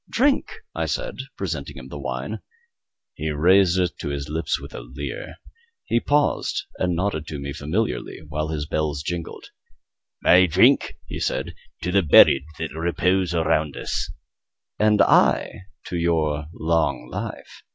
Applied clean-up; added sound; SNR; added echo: none; none; none; none.